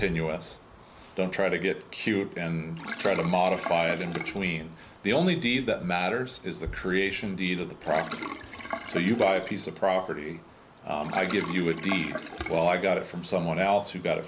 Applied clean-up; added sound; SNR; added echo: none; Sink (filling or washing); 11 dB; none.